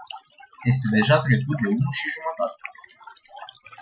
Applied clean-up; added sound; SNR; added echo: classical method Wiener filter.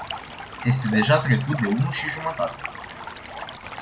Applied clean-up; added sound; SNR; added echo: none; Stream; 10 dB; none.